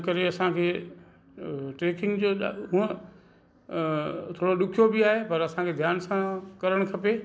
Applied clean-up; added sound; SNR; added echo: none; none; none; none.